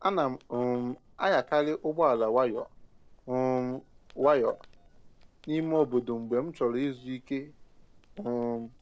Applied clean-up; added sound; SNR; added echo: neural separator model SepFormer DNS4.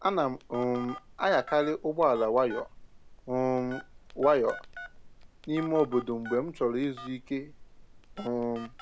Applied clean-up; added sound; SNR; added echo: none; Telephone; 16 dB; none.